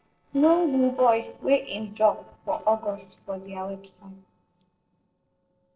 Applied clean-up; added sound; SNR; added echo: neural separator model SepFormer DNS4.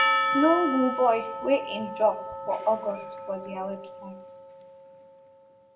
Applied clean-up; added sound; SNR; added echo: none; Percussion; 3 dB; reverberation time 0.4 s.